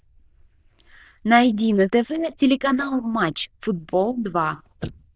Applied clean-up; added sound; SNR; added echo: neural diffusion model UNIVERSE++.